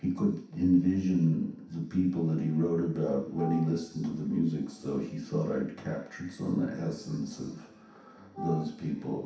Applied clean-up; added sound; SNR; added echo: none; Wind instrument, woodwind instrument; 11 dB; reverberation time 0.7 s.